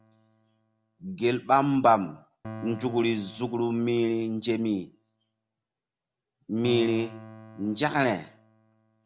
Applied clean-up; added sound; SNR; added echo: none; Piano; 19 dB; none.